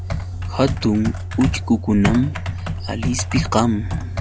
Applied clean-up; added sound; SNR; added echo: none; Computer keyboard; 3 dB; none.